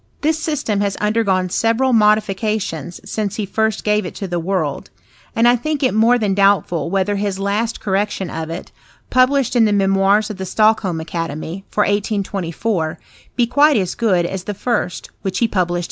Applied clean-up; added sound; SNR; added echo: none; none; none; none.